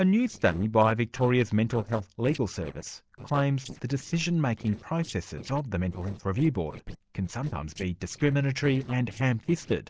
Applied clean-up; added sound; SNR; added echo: neural separator model SepFormer DNS4.